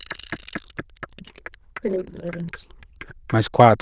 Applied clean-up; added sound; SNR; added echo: neural diffusion model UNIVERSE++.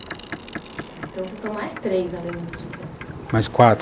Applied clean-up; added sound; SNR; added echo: none; Boat, Water vehicle; 14 dB; none.